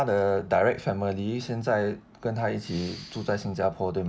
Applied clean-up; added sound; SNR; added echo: none; Respiratory sounds; 20 dB; none.